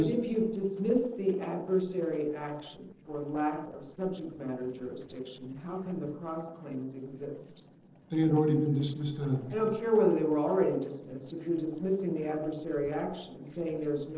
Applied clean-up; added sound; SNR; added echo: neural separator model SepFormer DNS4.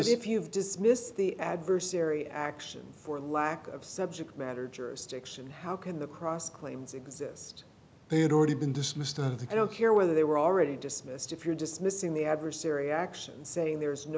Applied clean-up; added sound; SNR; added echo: none; none; none; none.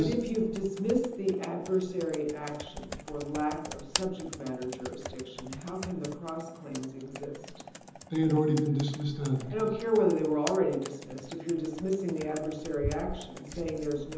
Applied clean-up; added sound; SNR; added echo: none; Computer keyboard; 12 dB; reverberation time 0.9 s.